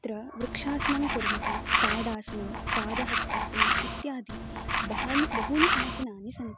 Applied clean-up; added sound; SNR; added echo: none; Tools; -4 dB; none.